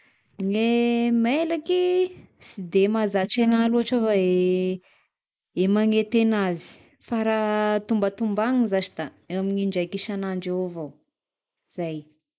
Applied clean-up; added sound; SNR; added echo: neural mask model Resemble Enhance denoiser.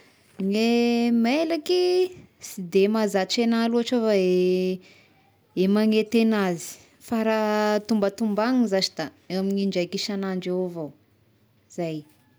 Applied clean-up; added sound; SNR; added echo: none; none; none; none.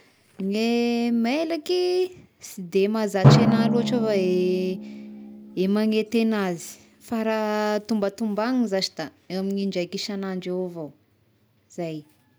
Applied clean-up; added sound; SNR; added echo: none; Drum; 4 dB; none.